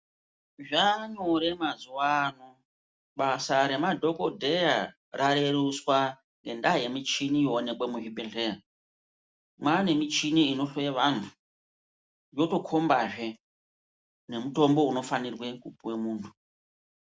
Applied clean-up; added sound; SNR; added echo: none; none; none; none.